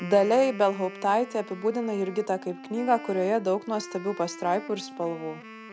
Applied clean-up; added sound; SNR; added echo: none; Wind instrument, woodwind instrument; 16 dB; none.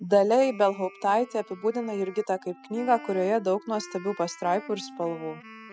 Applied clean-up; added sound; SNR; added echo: classical method spectral subtraction.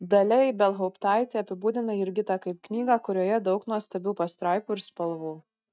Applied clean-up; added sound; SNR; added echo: neural mask model DeepFilterNet 3.